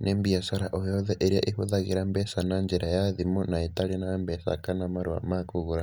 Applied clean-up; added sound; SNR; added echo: none; none; none; none.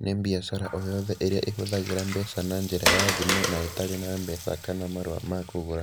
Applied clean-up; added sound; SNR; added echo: none; Water; 3 dB; none.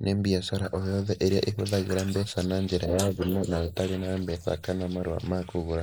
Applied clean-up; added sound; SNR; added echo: neural mask model Resemble Enhance denoiser.